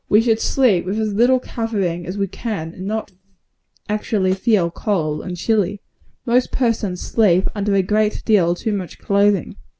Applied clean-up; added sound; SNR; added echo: none; none; none; none.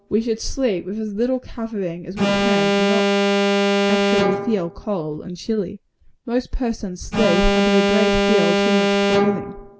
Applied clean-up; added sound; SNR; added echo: none; Alarm; -3 dB; none.